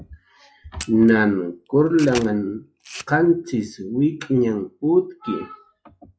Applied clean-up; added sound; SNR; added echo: classical method log-MMSE.